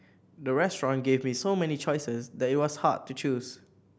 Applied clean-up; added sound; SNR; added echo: none; none; none; none.